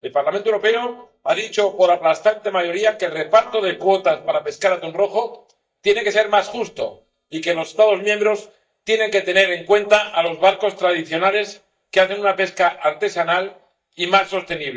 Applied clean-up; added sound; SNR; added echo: neural mask model DeepFilterNet 3.